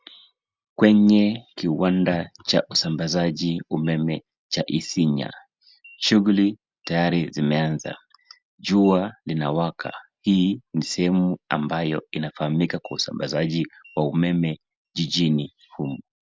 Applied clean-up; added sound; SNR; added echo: none; none; none; none.